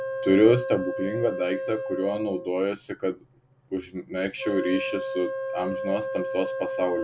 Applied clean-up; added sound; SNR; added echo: none; Wind instrument, woodwind instrument; 6 dB; none.